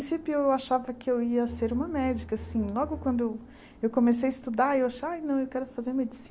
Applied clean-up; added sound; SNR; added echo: none; Bowed string instrument; 13 dB; none.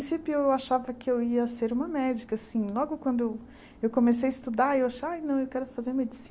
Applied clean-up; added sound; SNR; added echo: none; none; none; none.